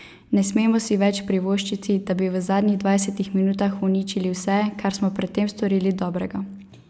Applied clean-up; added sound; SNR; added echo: none; none; none; none.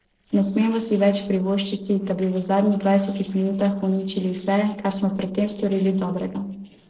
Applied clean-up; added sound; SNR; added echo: neural separator model SepFormer DNS4.